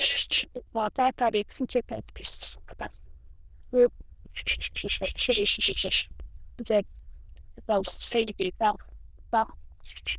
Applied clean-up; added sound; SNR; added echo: neural diffusion model UNIVERSE++.